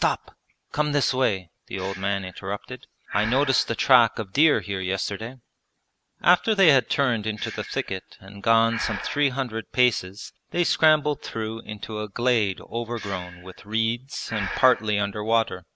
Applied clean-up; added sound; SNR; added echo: none; Breathing; 15 dB; none.